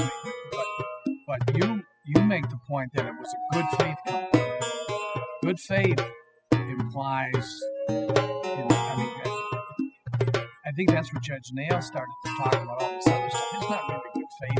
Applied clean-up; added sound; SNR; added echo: classical method spectral subtraction.